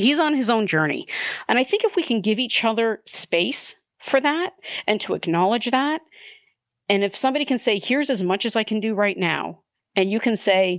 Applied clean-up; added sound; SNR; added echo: none; none; none; none.